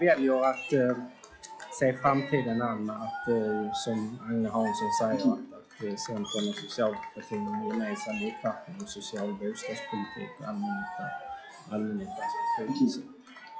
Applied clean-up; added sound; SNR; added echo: classical method log-MMSE.